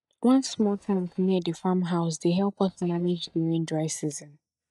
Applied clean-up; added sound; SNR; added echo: neural mask model DeepFilterNet 3.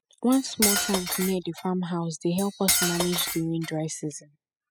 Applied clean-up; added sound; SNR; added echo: classical method spectral subtraction.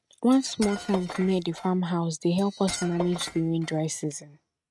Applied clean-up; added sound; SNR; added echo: neural mask model RNNoise.